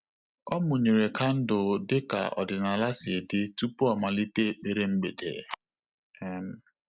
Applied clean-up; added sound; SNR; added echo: none; none; none; none.